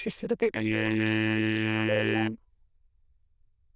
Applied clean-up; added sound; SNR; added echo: neural diffusion model UNIVERSE++.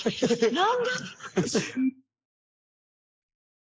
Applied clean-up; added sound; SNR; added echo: neural mask model Resemble Enhance denoiser.